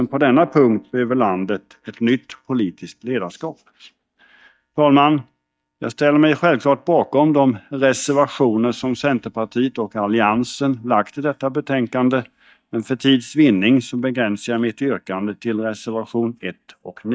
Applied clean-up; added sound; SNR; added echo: neural mask model DeepFilterNet 3.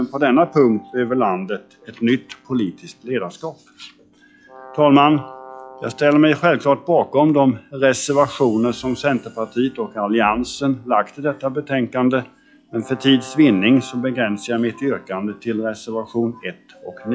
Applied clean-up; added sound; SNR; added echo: classical method log-MMSE.